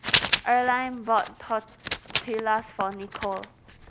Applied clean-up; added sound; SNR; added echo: none; Writing; 2 dB; none.